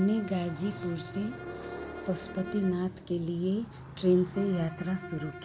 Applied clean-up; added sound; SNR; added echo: none; Bowed string instrument + Motorcycle; 11 dB; none.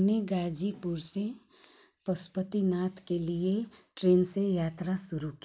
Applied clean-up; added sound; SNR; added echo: none; none; none; none.